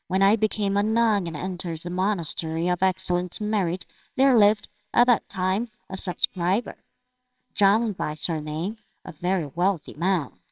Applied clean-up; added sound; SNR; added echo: neural separator model SepFormer WHAMR!.